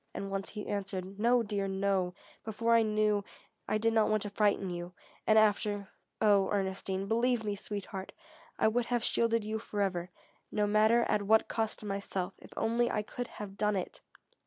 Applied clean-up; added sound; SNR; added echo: none; none; none; none.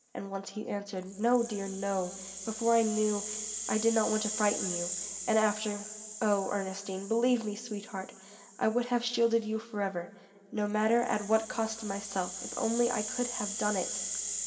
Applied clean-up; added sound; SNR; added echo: none; Rattle (instrument); 9 dB; reverberation time 1.4 s.